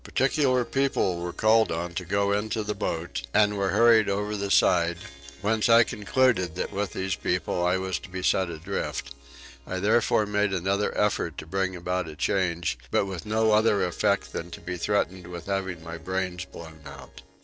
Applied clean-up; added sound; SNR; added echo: neural separator model SepFormer DNS4.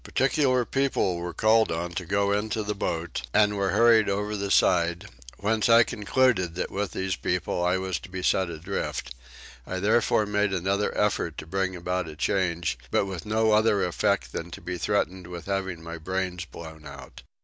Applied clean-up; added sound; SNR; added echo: none; none; none; none.